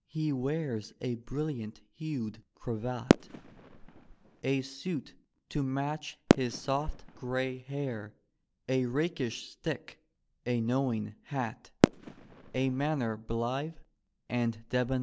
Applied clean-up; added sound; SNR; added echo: none; Fireworks; -3 dB; none.